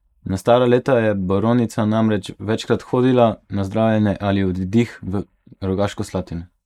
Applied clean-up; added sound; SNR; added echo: neural mask model Resemble Enhance denoiser.